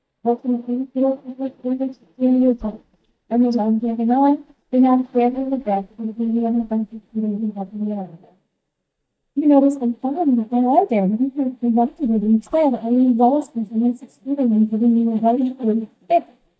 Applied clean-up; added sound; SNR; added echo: neural mask model DeepFilterNet 3.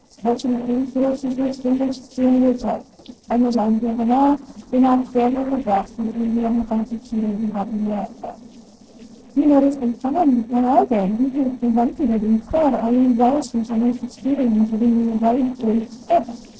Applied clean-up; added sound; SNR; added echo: neural separator model SepFormer DNS4.